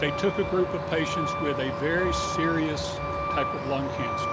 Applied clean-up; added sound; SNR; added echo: none; Truck; 1 dB; none.